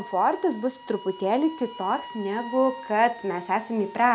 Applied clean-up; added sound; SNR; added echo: none; Wind instrument, woodwind instrument; 16 dB; none.